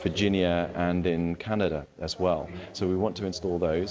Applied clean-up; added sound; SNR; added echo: none; none; none; none.